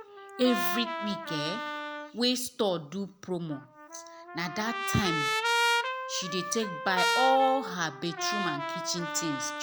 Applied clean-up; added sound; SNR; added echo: none; Trumpet; 2 dB; none.